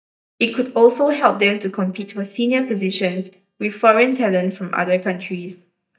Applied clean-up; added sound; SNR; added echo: neural mask model DeepFilterNet 3.